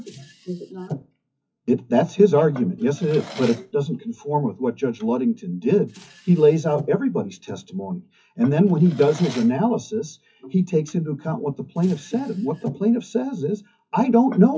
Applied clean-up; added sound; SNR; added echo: classical method WPE with log-MMSE.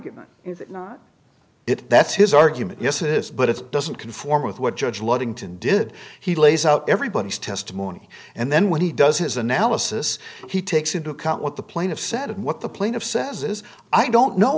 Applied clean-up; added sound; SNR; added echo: none; none; none; none.